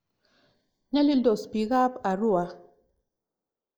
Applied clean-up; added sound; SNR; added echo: neural mask model Resemble Enhance denoiser.